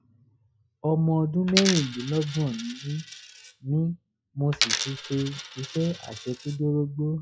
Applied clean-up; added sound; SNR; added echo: classical method log-MMSE.